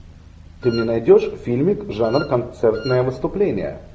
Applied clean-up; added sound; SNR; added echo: none; Wind instrument, woodwind instrument; 17 dB; none.